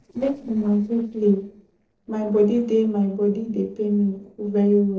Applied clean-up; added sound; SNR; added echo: neural separator model SepFormer DNS4.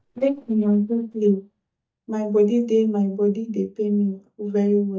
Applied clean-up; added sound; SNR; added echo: neural mask model DeepFilterNet 3.